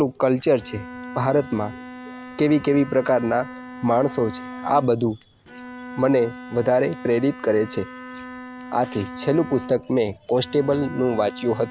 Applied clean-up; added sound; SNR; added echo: none; Bowed string instrument; 15 dB; none.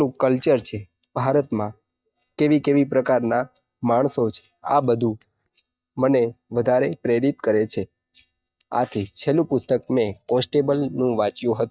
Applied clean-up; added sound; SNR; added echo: neural mask model DeepFilterNet 3.